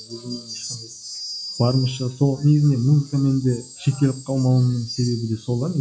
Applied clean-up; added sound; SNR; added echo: classical method log-MMSE.